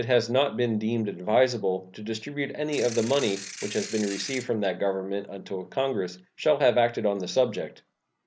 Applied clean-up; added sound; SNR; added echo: none; Ratchet, pawl / Percussion; 12 dB; none.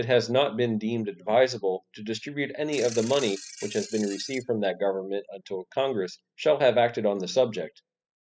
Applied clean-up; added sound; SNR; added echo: classical method spectral subtraction.